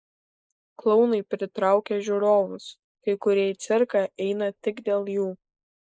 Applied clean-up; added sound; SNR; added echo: neural mask model Resemble Enhance denoiser.